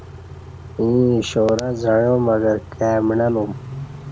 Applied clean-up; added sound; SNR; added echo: none; Idling / Accelerating, revving, vroom / Car; 15 dB; none.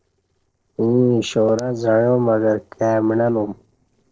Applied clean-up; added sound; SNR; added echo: neural separator model SepFormer DNS4.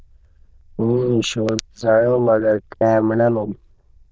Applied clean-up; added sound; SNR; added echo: neural diffusion model UNIVERSE++.